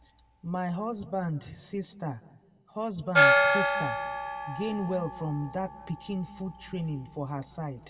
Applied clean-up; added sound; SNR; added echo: none; Gong; -3 dB; reverberation time 1.6 s.